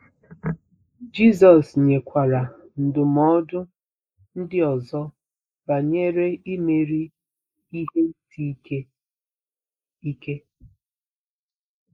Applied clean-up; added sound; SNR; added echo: neural mask model Resemble Enhance denoiser.